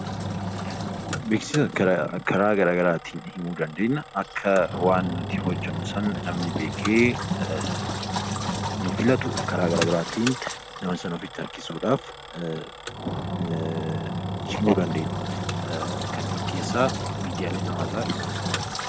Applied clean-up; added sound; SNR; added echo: none; Engine; 4 dB; none.